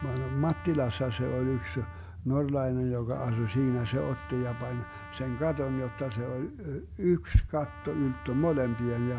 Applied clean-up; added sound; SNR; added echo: none; Trumpet; 17 dB; none.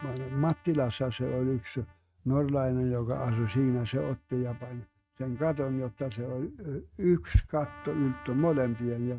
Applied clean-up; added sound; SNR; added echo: neural mask model RNNoise.